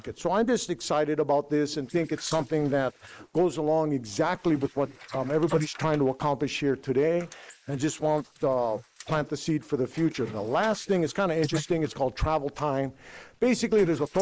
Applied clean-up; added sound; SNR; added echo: neural mask model Resemble Enhance denoiser.